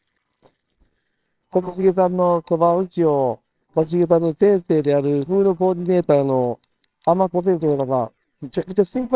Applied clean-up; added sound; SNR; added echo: neural separator model SepFormer WHAMR!.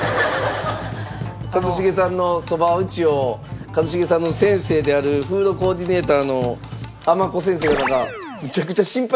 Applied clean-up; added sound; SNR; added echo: none; none; none; none.